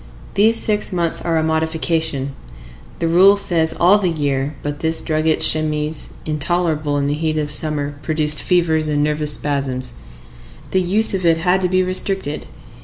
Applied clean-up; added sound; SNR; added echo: none; none; none; none.